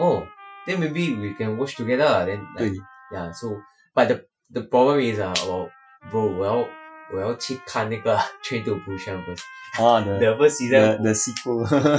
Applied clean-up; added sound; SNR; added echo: classical method Wiener filter.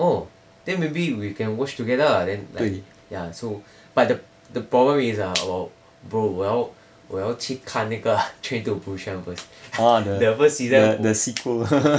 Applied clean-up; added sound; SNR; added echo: none; none; none; none.